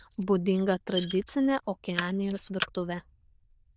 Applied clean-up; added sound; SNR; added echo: neural diffusion model UNIVERSE++.